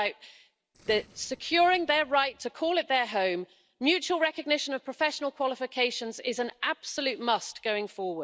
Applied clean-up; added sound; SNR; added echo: neural separator model SepFormer DNS4.